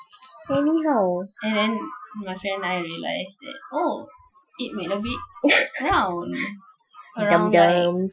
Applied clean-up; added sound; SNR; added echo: classical method Wiener filter.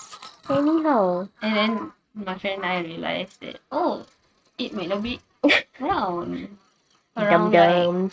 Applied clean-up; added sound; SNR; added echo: neural mask model RNNoise.